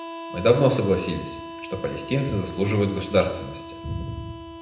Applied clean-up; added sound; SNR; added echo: none; Harmonica; 12 dB; reverberation time 0.8 s.